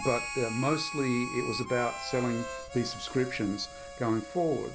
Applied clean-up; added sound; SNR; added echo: none; Harmonica; 8 dB; none.